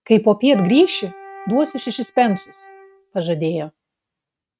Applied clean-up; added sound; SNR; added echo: neural mask model RNNoise.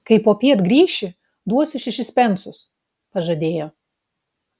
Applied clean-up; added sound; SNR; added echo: none; none; none; none.